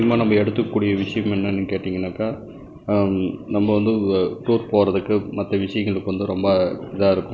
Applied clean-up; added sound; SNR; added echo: none; none; none; none.